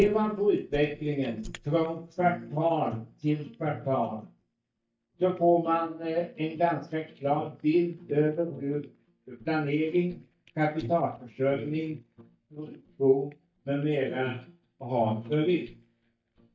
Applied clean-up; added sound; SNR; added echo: neural mask model DeepFilterNet 3.